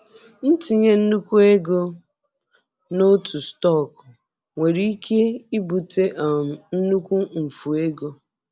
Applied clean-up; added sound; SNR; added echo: none; none; none; none.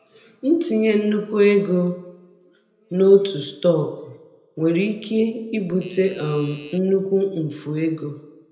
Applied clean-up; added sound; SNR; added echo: none; Doorbell; 20 dB; reverberation time 0.8 s.